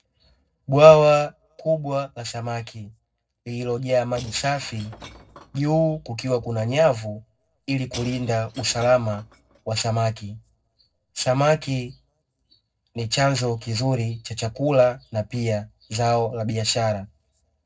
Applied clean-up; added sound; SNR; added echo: neural separator model SepFormer DNS4.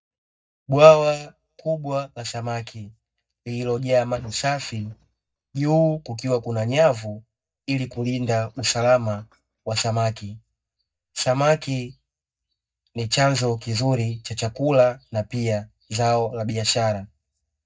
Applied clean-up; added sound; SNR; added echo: neural mask model DeepFilterNet 3.